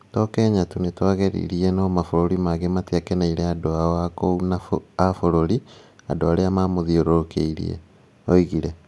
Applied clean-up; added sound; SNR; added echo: none; none; none; none.